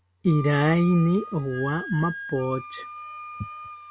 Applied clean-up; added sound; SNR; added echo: none; Wind instrument, woodwind instrument; 13 dB; none.